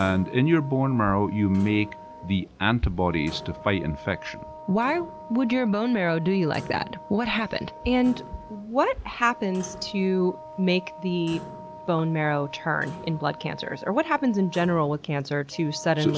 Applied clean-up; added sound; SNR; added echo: none; Clock + Wind instrument, woodwind instrument; 16 dB; none.